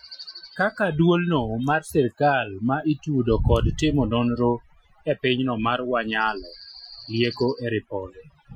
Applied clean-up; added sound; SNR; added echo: classical method Wiener filter.